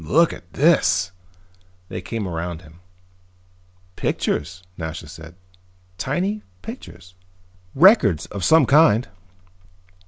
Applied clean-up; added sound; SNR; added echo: none; none; none; none.